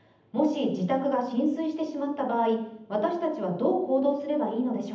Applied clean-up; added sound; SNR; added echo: none; none; none; reverberation time 0.8 s.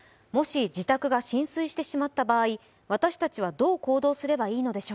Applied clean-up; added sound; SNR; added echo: none; none; none; none.